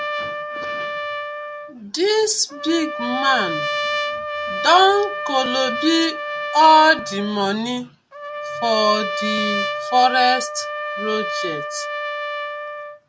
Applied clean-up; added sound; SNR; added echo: none; Trumpet; 6 dB; none.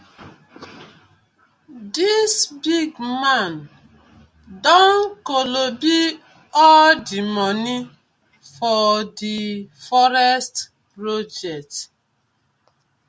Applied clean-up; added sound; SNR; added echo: none; none; none; none.